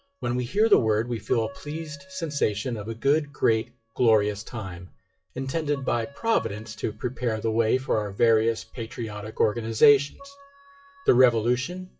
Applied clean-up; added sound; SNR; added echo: classical method WPE with log-MMSE.